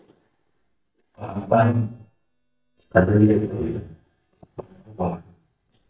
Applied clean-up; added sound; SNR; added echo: neural mask model DeepFilterNet 3.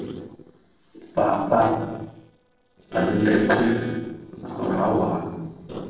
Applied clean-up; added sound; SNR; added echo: neural separator model SepFormer DNS4.